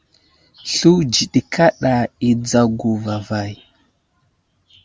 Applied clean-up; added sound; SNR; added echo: none; none; none; none.